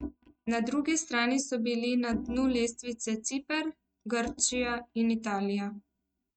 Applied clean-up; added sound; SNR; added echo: neural mask model RNNoise.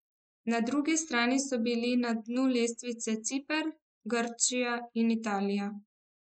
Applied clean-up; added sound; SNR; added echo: neural mask model Resemble Enhance denoiser.